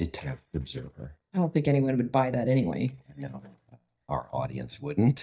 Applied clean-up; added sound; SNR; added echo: neural mask model DeepFilterNet 3.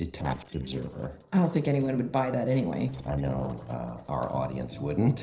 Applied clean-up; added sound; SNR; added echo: neural separator model SepFormer DNS4.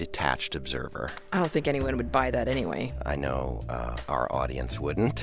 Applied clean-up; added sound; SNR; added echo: none; none; none; none.